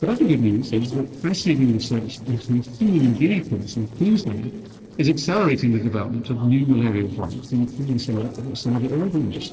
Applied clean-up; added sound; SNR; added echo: neural separator model SepFormer DNS4.